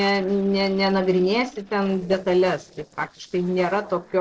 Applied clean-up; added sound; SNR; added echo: neural separator model SepFormer DNS4.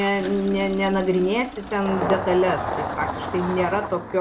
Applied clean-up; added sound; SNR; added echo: none; Engine starting; 7 dB; none.